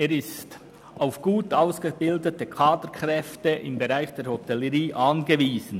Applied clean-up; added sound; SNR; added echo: none; none; none; none.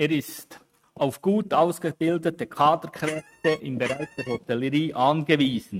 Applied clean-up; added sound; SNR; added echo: neural mask model RNNoise.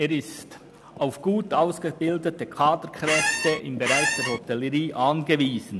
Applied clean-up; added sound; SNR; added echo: none; Squeak; 0 dB; none.